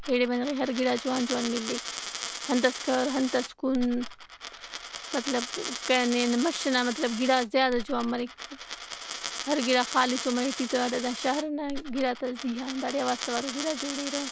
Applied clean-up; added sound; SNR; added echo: none; Coin (dropping); 9 dB; none.